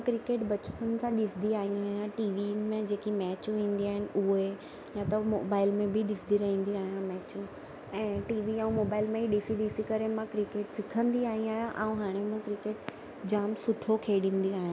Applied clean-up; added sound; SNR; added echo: none; none; none; none.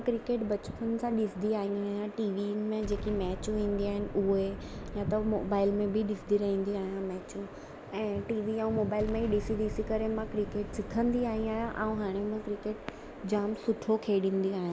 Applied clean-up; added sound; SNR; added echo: none; Explosion; 13 dB; none.